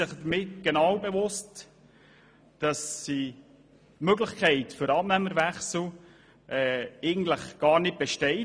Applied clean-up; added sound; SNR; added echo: none; none; none; none.